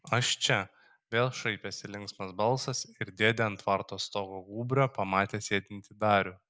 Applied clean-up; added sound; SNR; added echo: none; none; none; none.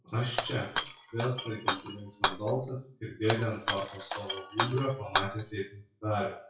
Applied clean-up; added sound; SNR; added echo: classical method WPE with log-MMSE.